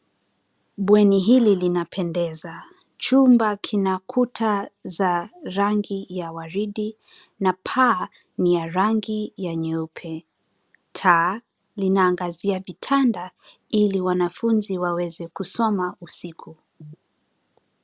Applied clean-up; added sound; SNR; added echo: none; none; none; none.